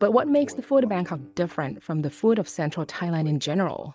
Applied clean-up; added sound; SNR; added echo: neural mask model DeepFilterNet 3.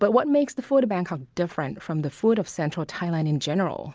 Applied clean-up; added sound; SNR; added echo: none; none; none; none.